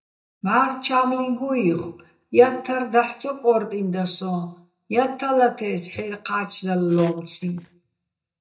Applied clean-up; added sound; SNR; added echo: neural mask model DeepFilterNet 3.